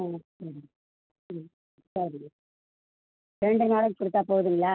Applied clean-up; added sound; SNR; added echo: none; none; none; none.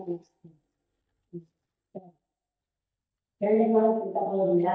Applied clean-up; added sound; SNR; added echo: neural mask model DeepFilterNet 3.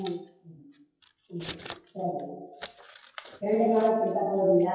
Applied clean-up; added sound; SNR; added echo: classical method WPE with log-MMSE.